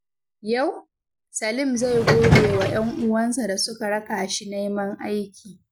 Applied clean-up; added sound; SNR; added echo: none; Subway, metro, underground; -3 dB; none.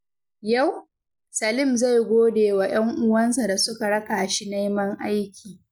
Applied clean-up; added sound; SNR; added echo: none; none; none; none.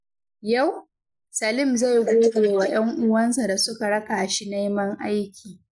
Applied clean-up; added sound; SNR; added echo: neural mask model Resemble Enhance denoiser.